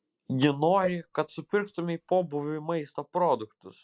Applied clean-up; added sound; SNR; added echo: neural mask model Resemble Enhance denoiser.